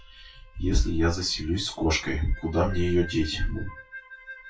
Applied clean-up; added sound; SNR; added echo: classical method WPE with log-MMSE.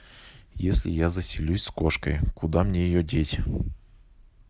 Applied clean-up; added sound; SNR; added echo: none; none; none; none.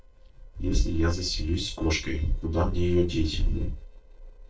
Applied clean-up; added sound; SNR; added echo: neural separator model SepFormer DNS4.